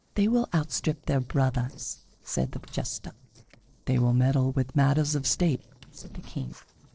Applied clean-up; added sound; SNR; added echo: neural separator model SepFormer DNS4.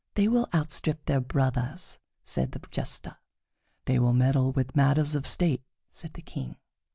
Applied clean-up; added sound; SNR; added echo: none; none; none; none.